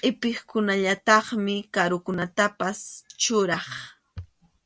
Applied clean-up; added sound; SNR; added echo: none; none; none; none.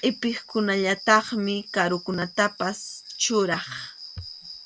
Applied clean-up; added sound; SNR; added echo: none; Cricket; 16 dB; none.